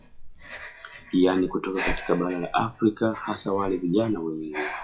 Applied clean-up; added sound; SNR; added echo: classical method WPE with log-MMSE.